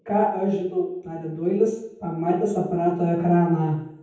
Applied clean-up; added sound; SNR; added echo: none; none; none; reverberation time 0.9 s.